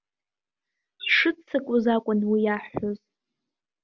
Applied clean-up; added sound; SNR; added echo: none; Bird; 12 dB; none.